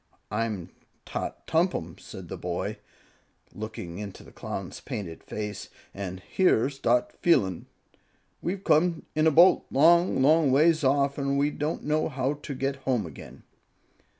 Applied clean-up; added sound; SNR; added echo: none; none; none; none.